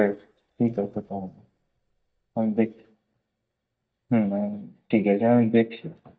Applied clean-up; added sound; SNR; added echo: neural mask model DeepFilterNet 3.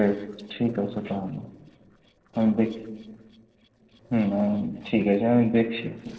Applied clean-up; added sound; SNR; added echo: neural separator model SepFormer DNS4.